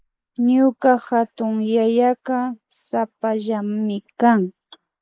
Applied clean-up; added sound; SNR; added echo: neural mask model Resemble Enhance denoiser.